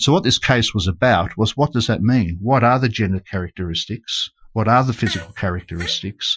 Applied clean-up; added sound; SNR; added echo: classical method Wiener filter.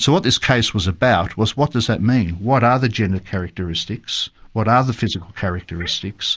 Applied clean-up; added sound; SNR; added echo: neural mask model Resemble Enhance denoiser.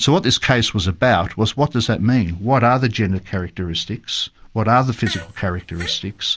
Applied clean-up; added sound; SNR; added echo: none; Fart; 17 dB; none.